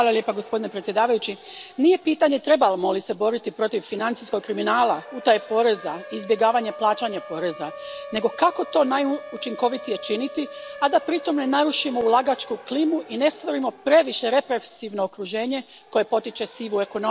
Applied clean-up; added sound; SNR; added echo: none; Siren; 18 dB; none.